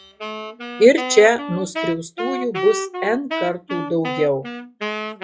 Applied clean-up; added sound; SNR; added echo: classical method log-MMSE.